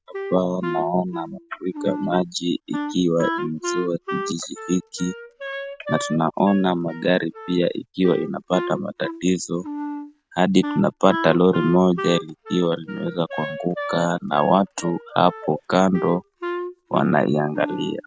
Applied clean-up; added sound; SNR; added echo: none; Wind instrument, woodwind instrument; 10 dB; none.